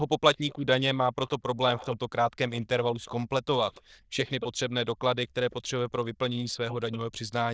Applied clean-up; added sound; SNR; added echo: neural diffusion model UNIVERSE++.